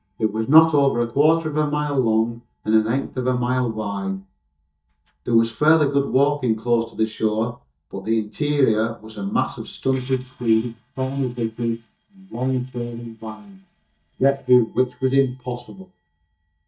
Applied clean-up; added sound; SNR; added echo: neural mask model DeepFilterNet 3.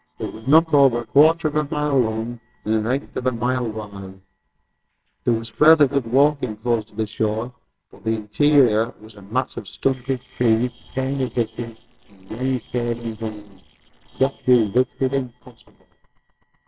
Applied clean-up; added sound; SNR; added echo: neural separator model SepFormer WHAMR!.